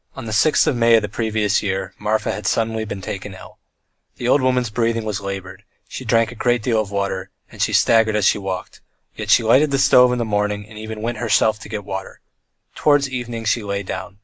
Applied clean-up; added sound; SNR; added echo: none; none; none; none.